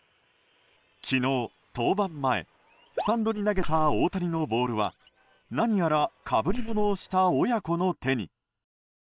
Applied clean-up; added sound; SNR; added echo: neural separator model SepFormer WHAM!.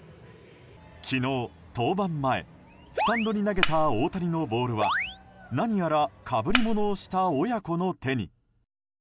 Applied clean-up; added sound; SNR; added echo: none; Cutlery, silverware; -3 dB; none.